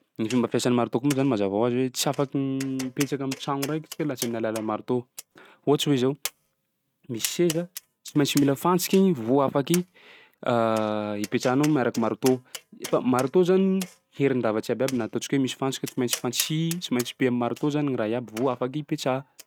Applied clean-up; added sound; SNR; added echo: neural mask model RNNoise.